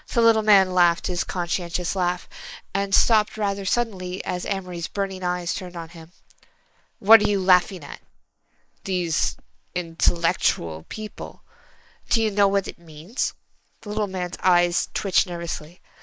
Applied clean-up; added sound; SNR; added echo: neural mask model Resemble Enhance denoiser.